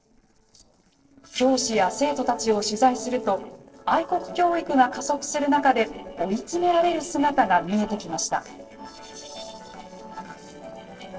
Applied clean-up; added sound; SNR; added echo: neural separator model SepFormer DNS4.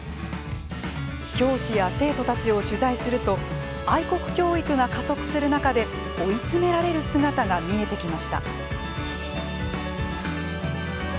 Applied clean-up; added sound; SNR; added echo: none; none; none; none.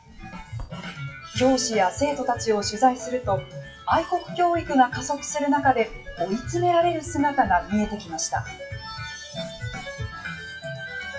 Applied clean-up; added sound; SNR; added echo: classical method WPE with log-MMSE.